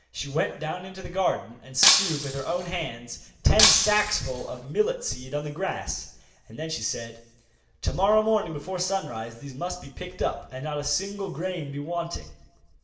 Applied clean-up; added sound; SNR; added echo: none; Shatter; -4 dB; reverberation time 0.8 s.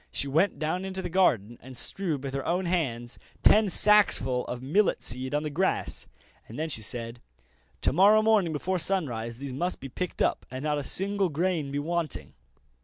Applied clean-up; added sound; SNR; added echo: none; none; none; none.